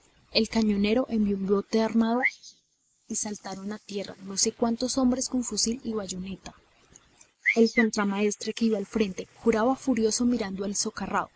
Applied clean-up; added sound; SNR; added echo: neural mask model Resemble Enhance denoiser.